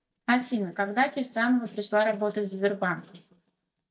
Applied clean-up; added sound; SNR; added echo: neural mask model DeepFilterNet 3.